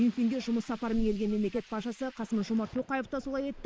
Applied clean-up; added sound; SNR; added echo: neural mask model Resemble Enhance denoiser.